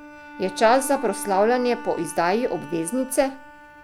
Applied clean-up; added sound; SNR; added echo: none; Bowed string instrument; 15 dB; none.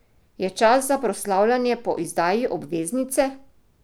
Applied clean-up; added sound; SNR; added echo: none; none; none; none.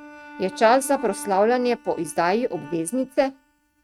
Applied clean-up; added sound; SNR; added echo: neural mask model RNNoise.